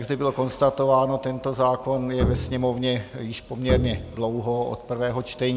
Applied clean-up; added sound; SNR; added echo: none; Bowed string instrument; 5 dB; none.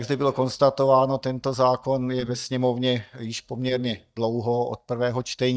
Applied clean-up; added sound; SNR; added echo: neural mask model DeepFilterNet 3.